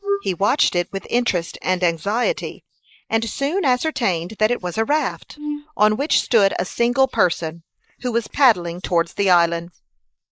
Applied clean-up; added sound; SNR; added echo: neural mask model Resemble Enhance denoiser.